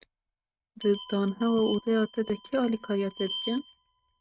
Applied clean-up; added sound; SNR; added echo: neural mask model RNNoise.